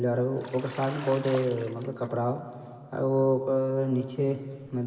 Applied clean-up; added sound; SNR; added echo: none; Bathtub (filling or washing); 17 dB; reverberation time 2.7 s.